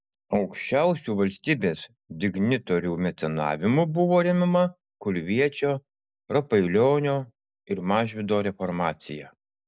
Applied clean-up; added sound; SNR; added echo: none; none; none; none.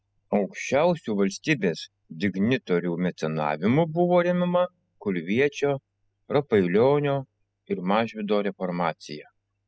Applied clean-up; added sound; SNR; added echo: classical method spectral subtraction.